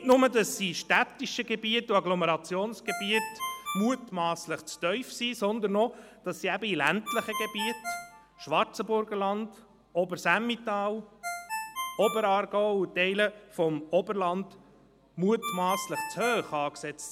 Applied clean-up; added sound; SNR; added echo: none; Ringtone; 12 dB; none.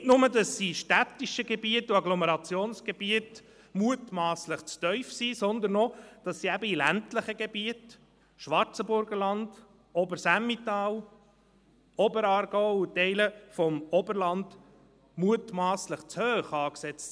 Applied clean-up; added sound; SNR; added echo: none; none; none; none.